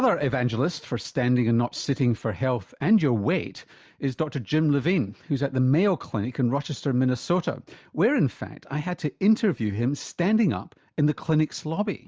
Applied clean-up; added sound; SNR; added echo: none; none; none; none.